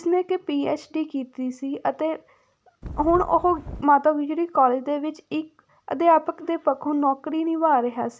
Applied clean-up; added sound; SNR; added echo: none; Wind; 12 dB; none.